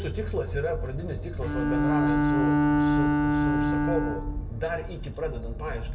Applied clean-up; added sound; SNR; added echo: none; Bowed string instrument; -4 dB; reverberation time 0.6 s.